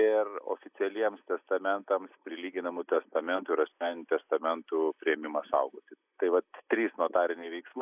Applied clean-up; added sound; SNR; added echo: neural mask model Resemble Enhance denoiser.